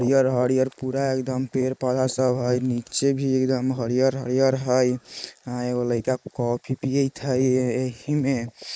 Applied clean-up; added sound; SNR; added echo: neural mask model Resemble Enhance denoiser.